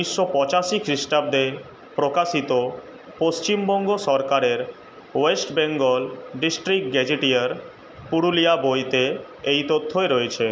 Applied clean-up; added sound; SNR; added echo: none; none; none; none.